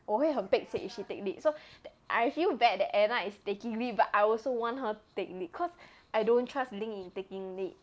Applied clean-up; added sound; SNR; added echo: none; none; none; none.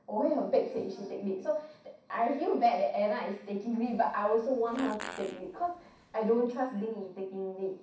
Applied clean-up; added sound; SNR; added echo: none; Fart; 16 dB; reverberation time 0.6 s.